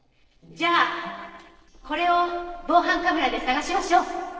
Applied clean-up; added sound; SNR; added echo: neural separator model SepFormer DNS4.